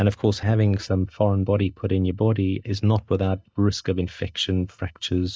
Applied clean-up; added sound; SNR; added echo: neural mask model DeepFilterNet 3.